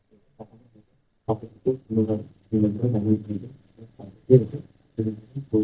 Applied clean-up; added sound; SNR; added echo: neural mask model DeepFilterNet 3.